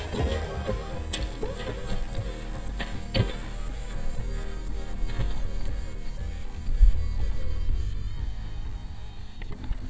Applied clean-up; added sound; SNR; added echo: neural mask model DeepFilterNet 3.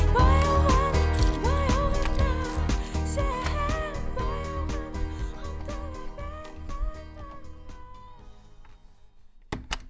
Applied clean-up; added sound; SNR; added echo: none; Keys jangling; 13 dB; none.